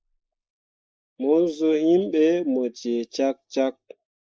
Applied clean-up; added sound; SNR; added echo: neural mask model Resemble Enhance denoiser.